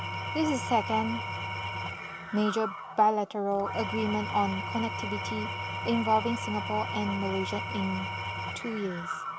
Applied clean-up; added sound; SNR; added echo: none; Engine / Tools; 4 dB; none.